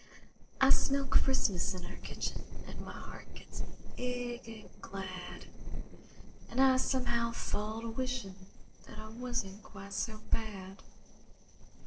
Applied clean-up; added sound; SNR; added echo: neural separator model SepFormer DNS4.